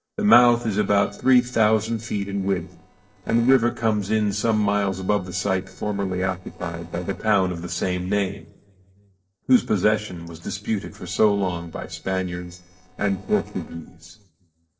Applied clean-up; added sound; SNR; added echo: neural separator model SepFormer DNS4.